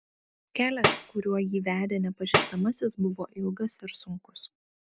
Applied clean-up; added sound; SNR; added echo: none; Tambourine; 0 dB; none.